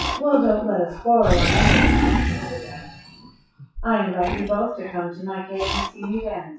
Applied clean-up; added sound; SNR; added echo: classical method WPE with log-MMSE.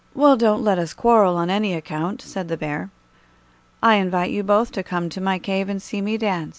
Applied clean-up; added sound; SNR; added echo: none; none; none; none.